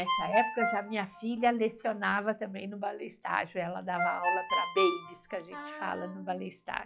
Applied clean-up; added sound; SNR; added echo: classical method log-MMSE.